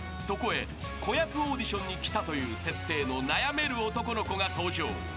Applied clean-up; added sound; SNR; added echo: none; none; none; none.